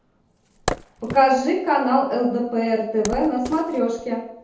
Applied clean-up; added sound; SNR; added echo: none; Wood; 14 dB; reverberation time 0.8 s.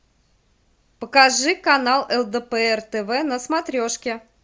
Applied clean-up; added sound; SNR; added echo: none; none; none; none.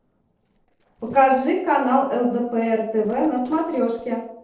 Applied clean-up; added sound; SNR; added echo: neural separator model SepFormer DNS4.